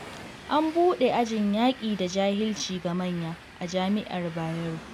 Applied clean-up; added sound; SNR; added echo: none; Train; 17 dB; none.